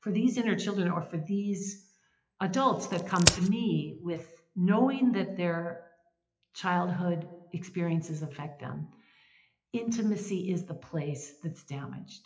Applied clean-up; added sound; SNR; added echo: classical method WPE with log-MMSE.